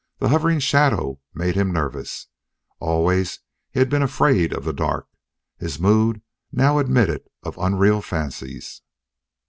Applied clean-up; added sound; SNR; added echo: none; none; none; none.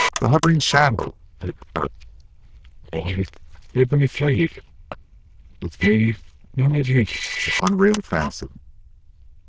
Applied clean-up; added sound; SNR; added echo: neural diffusion model UNIVERSE++.